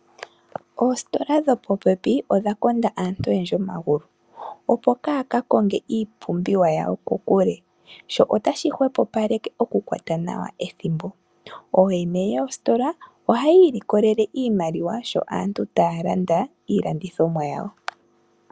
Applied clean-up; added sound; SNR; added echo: none; none; none; none.